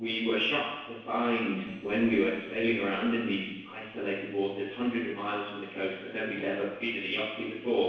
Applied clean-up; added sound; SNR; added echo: neural separator model SepFormer DNS4.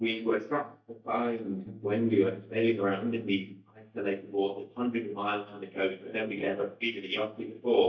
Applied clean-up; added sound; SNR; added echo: neural mask model DeepFilterNet 3.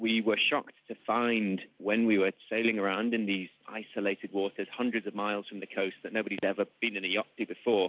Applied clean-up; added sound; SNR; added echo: none; none; none; none.